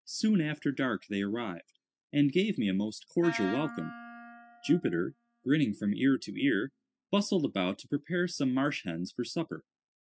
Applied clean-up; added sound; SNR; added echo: classical method spectral subtraction.